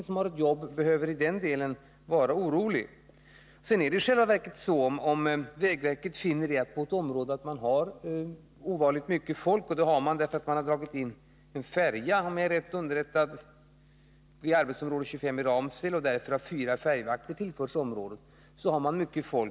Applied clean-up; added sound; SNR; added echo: none; none; none; none.